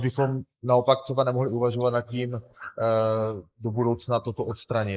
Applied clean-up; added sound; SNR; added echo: neural mask model Resemble Enhance denoiser.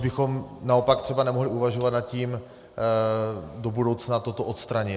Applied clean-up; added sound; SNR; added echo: none; none; none; none.